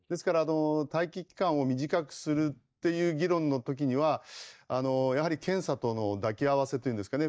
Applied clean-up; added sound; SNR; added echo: neural mask model DeepFilterNet 3.